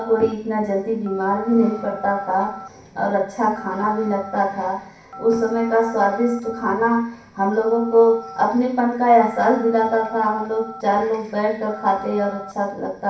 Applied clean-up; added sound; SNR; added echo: none; Telephone; 18 dB; reverberation time 0.6 s.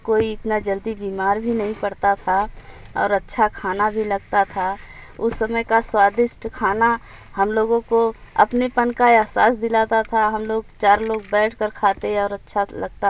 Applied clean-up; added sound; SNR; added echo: none; none; none; none.